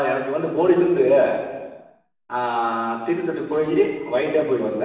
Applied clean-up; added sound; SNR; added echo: none; none; none; reverberation time 1.2 s.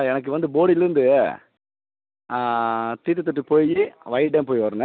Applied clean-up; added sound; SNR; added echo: none; none; none; none.